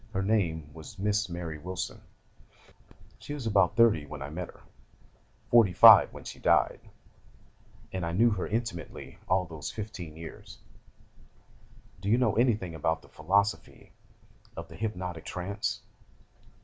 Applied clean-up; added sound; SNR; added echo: none; none; none; none.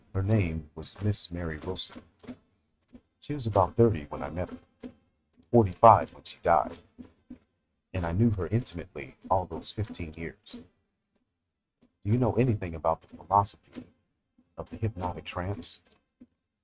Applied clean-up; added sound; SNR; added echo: neural mask model RNNoise.